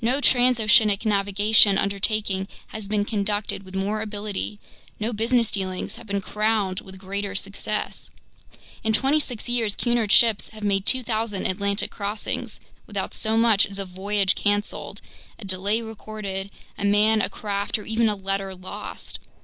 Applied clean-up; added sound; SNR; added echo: none; none; none; none.